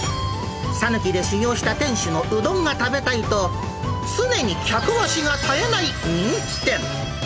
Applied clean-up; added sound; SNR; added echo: none; none; none; none.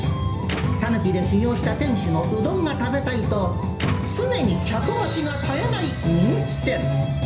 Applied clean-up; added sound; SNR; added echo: none; Tools; 13 dB; reverberation time 0.5 s.